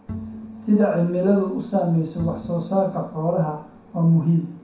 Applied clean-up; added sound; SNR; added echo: none; Bowed string instrument; 17 dB; reverberation time 0.6 s.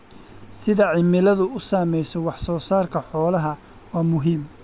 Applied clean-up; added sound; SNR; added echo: none; none; none; none.